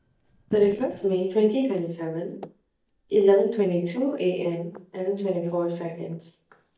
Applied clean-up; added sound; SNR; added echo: neural mask model DeepFilterNet 3.